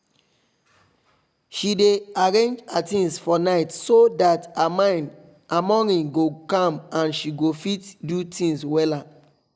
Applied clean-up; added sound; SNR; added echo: none; none; none; none.